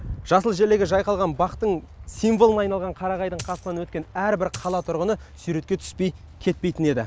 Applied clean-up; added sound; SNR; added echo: none; Coin (dropping); 17 dB; none.